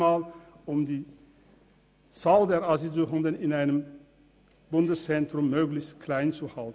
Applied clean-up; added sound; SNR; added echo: none; none; none; none.